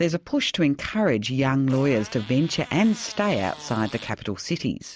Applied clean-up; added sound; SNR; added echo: none; Fart; 19 dB; none.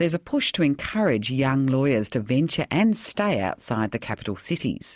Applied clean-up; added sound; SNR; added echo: none; none; none; none.